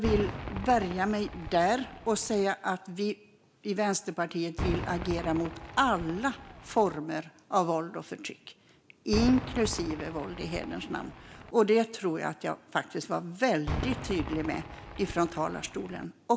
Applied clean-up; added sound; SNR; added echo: none; Cheering / Fireworks; 10 dB; none.